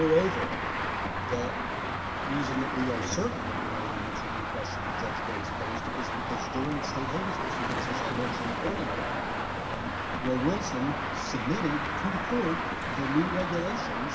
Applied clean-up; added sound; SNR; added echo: none; Traffic noise, roadway noise; -1 dB; none.